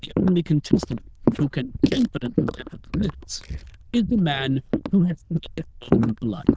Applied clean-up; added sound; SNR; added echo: neural diffusion model UNIVERSE++.